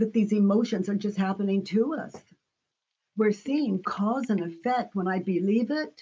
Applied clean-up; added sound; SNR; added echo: neural mask model Resemble Enhance denoiser.